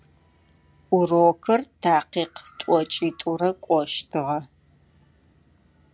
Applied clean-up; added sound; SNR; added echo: none; none; none; none.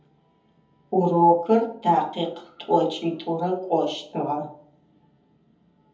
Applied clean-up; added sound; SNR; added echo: none; none; none; reverberation time 0.7 s.